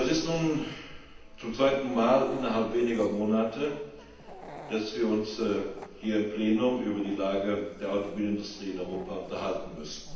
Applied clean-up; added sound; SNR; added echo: none; Dog; 16 dB; reverberation time 0.9 s.